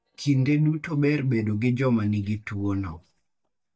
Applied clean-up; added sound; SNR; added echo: neural mask model DeepFilterNet 3.